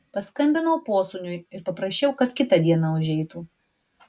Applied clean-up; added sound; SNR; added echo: none; none; none; none.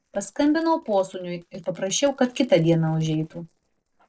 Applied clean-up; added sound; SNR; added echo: neural separator model SepFormer DNS4.